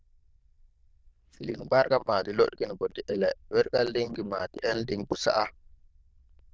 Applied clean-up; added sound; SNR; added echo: neural diffusion model UNIVERSE++.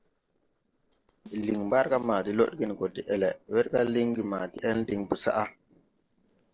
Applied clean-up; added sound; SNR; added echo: neural separator model SepFormer DNS4.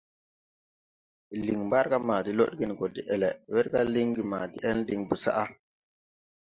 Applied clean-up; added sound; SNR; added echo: none; none; none; none.